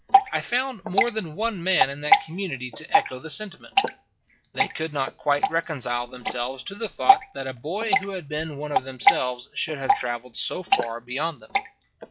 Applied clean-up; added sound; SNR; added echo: classical method log-MMSE.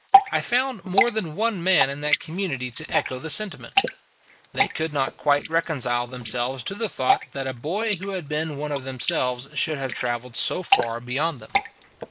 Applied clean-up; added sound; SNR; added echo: neural mask model Resemble Enhance denoiser.